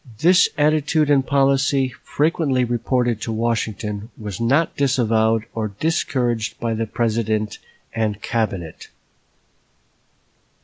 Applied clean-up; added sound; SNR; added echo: none; none; none; none.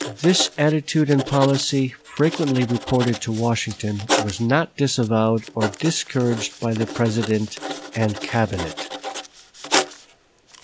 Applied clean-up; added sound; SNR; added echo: none; Writing; 8 dB; none.